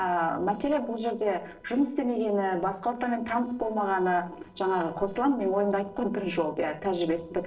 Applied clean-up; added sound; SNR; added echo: neural separator model SepFormer DNS4.